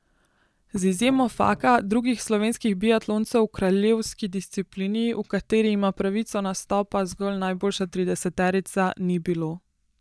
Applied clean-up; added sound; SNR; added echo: neural mask model DeepFilterNet 3.